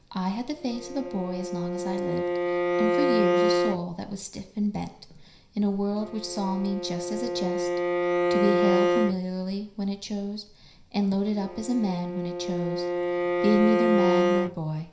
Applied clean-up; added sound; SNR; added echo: none; Bowed string instrument; -1 dB; reverberation time 0.5 s.